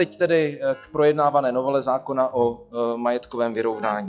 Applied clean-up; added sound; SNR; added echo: classical method log-MMSE.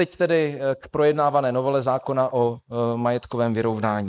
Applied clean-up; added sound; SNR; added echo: neural mask model Resemble Enhance denoiser.